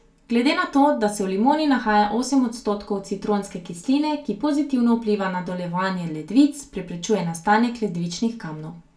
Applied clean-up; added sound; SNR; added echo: none; none; none; reverberation time 0.2 s.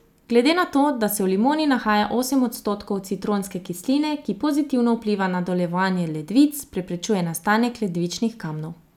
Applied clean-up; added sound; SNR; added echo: none; none; none; none.